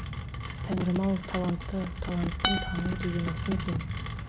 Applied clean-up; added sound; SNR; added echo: none; Acoustic guitar + Rain; 2 dB; none.